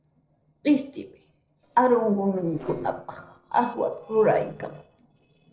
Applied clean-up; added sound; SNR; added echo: neural separator model SepFormer DNS4.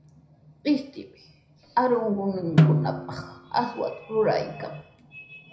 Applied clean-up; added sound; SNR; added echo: none; Snare drum; -3 dB; reverberation time 0.5 s.